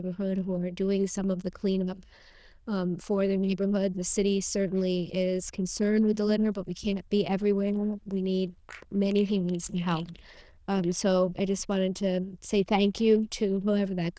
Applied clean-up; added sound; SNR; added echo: neural diffusion model UNIVERSE++.